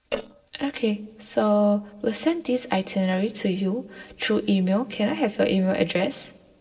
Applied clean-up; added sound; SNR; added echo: neural separator model SepFormer DNS4.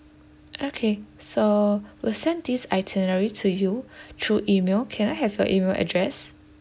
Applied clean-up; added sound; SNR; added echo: none; none; none; none.